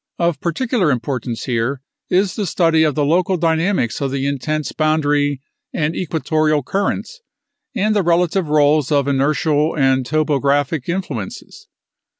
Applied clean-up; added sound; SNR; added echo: none; none; none; none.